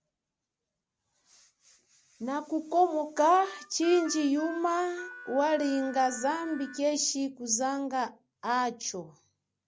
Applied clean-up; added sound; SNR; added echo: none; Harmonica; 15 dB; none.